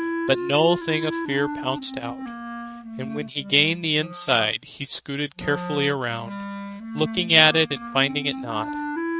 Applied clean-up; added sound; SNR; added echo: neural mask model RNNoise.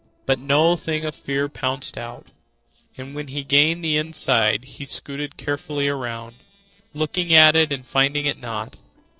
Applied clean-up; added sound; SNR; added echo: neural separator model SepFormer DNS4.